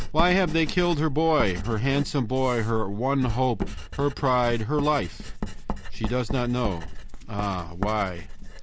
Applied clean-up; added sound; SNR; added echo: none; Writing; 5 dB; none.